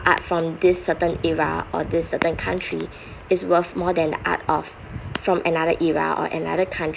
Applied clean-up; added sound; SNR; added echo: none; none; none; none.